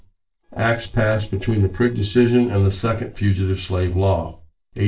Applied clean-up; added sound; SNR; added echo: neural separator model SepFormer DNS4.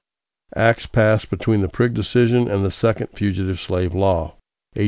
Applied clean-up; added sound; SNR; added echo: none; none; none; none.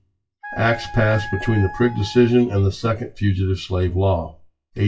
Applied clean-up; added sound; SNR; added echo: classical method WPE with log-MMSE.